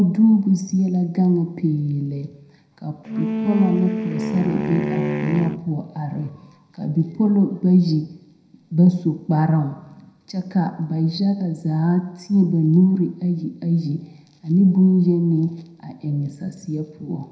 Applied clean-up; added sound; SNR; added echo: none; Wind instrument, woodwind instrument; 5 dB; reverberation time 0.7 s.